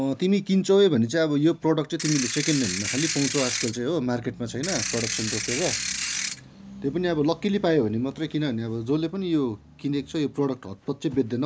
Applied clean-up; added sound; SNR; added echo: none; Ratchet, pawl / Percussion; 4 dB; none.